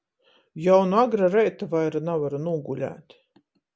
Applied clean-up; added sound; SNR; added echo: none; none; none; none.